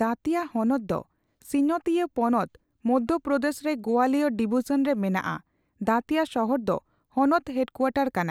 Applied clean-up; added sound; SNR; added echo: none; none; none; none.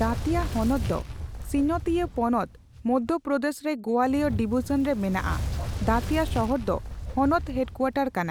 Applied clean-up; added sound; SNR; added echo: none; Fire; 6 dB; none.